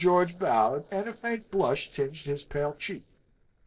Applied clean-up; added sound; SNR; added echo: neural separator model SepFormer DNS4.